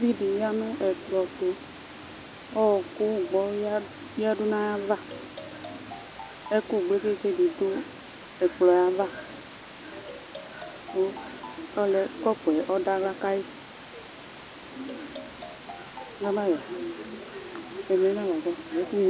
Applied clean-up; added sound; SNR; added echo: none; Marimba, xylophone + Water; 15 dB; none.